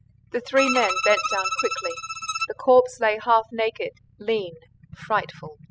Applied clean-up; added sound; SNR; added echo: classical method spectral subtraction.